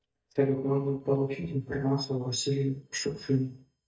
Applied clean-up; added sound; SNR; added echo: neural mask model DeepFilterNet 3.